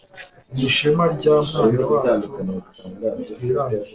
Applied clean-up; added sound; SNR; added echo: neural separator model SepFormer DNS4.